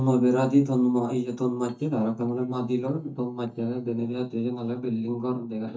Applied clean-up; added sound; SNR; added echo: neural mask model DeepFilterNet 3.